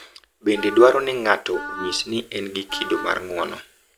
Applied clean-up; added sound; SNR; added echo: none; Wind instrument, woodwind instrument; 12 dB; none.